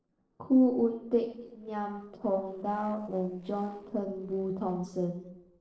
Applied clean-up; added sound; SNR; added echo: neural separator model SepFormer DNS4.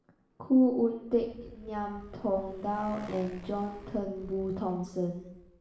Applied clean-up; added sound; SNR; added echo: none; Motorcycle; 19 dB; reverberation time 0.8 s.